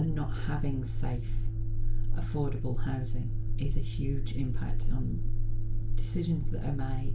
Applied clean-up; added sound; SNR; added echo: none; Organ; 9 dB; reverberation time 0.3 s.